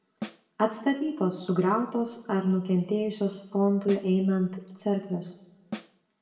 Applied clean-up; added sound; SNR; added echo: none; Snare drum; 12 dB; reverberation time 0.8 s.